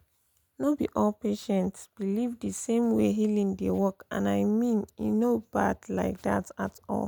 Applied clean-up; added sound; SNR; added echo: none; none; none; none.